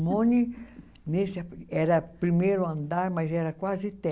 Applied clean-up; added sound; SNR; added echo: none; none; none; none.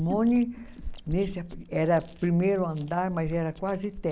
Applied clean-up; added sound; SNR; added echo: none; Chewing, mastication; 15 dB; none.